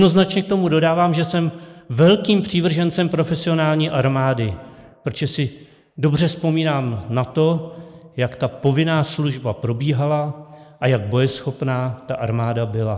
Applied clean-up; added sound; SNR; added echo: neural mask model Resemble Enhance denoiser.